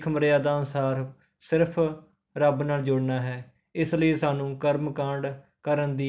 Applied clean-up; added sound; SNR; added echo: none; none; none; none.